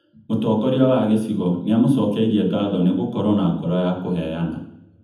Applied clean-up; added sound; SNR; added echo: none; none; none; reverberation time 0.8 s.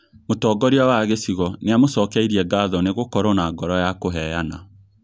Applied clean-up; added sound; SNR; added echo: none; none; none; none.